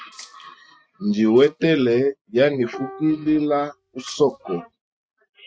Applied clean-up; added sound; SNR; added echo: neural mask model RNNoise.